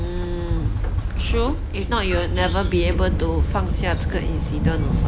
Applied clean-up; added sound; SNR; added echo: none; Train; -4 dB; none.